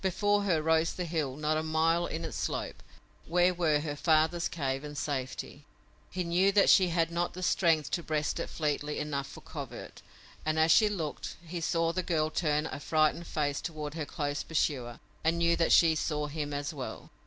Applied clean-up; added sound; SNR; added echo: none; none; none; none.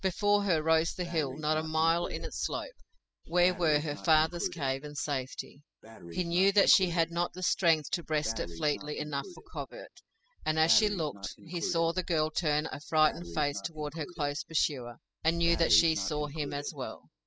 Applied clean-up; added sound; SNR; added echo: classical method spectral subtraction.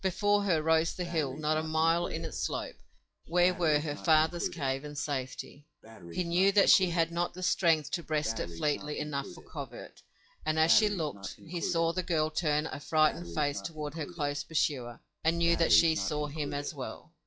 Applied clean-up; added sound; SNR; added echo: classical method log-MMSE.